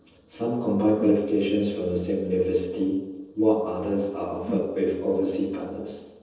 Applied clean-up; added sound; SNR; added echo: neural separator model SepFormer DNS4.